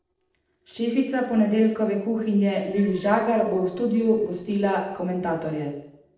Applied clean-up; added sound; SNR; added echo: neural separator model SepFormer DNS4.